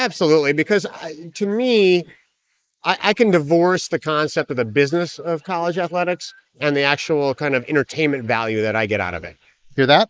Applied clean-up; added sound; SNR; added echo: neural mask model Resemble Enhance denoiser.